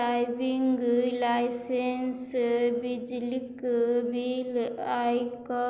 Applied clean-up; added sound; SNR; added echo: none; none; none; none.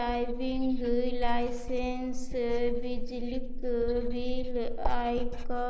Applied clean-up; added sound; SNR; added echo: neural mask model Resemble Enhance denoiser.